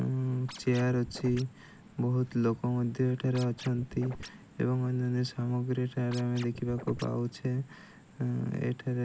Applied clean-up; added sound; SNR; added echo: none; Scratching (performance technique); 14 dB; none.